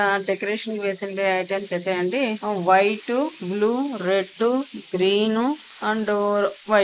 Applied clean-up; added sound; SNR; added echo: neural mask model Resemble Enhance denoiser.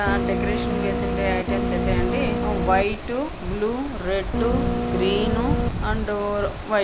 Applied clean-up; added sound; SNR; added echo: none; Printer; 0 dB; none.